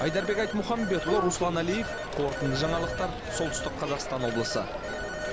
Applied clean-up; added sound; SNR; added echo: none; Telephone; 4 dB; none.